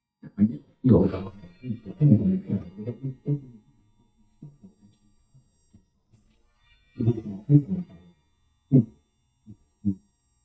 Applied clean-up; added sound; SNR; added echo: neural mask model DeepFilterNet 3.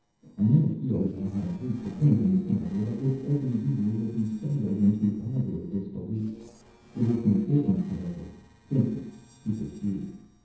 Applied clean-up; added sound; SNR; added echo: neural separator model SepFormer DNS4.